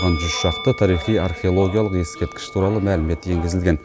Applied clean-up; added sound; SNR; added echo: none; Musical instrument; 14 dB; none.